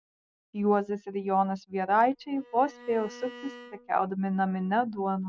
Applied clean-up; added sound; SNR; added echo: none; Bowed string instrument; 20 dB; none.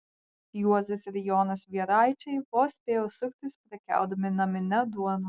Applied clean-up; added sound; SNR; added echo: none; none; none; none.